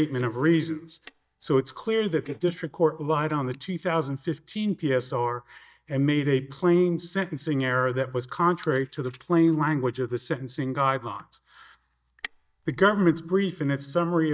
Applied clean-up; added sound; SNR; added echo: neural mask model DeepFilterNet 3.